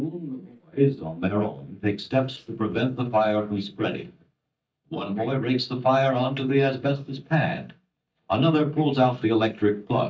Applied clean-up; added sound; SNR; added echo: neural mask model DeepFilterNet 3.